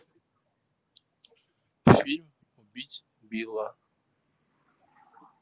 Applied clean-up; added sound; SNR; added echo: none; none; none; none.